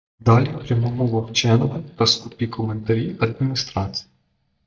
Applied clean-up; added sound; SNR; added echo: neural mask model DeepFilterNet 3.